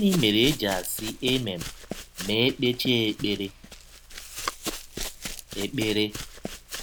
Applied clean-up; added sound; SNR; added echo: none; Run; 9 dB; none.